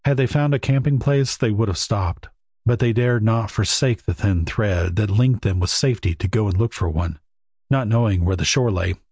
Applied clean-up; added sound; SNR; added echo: none; none; none; none.